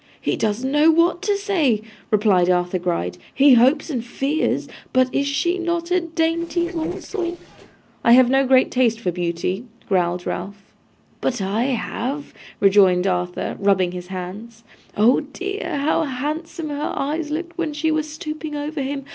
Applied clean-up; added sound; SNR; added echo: neural separator model SepFormer DNS4.